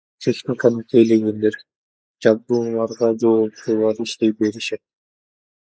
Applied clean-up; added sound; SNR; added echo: neural mask model Resemble Enhance denoiser.